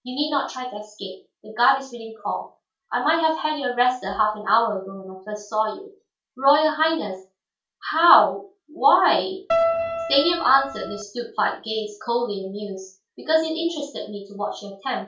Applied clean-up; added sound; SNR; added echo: none; Keyboard (musical); 2 dB; reverberation time 0.3 s.